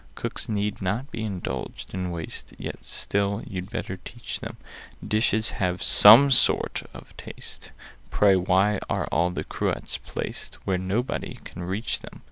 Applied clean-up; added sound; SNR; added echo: none; none; none; none.